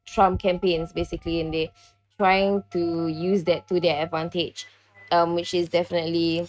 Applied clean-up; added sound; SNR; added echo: neural mask model RNNoise.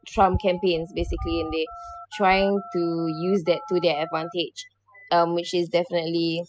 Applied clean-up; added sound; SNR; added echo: classical method spectral subtraction.